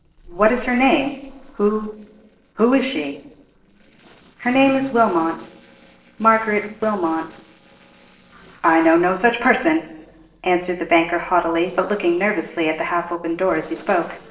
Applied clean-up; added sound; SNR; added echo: neural separator model SepFormer DNS4.